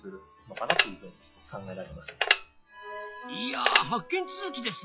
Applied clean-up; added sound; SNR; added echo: classical method log-MMSE.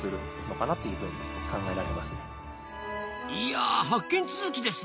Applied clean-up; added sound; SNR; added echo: none; none; none; none.